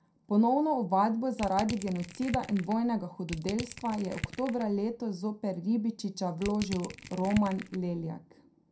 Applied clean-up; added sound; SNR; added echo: none; Crushing; 12 dB; reverberation time 0.2 s.